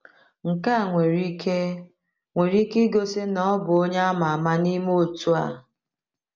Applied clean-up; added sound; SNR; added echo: none; none; none; none.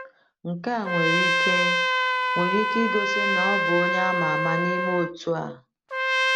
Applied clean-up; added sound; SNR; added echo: none; Trumpet; -4 dB; none.